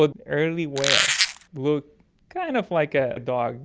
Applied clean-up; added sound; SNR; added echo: none; Squeak; -3 dB; none.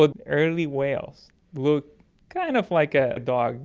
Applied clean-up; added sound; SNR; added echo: none; none; none; none.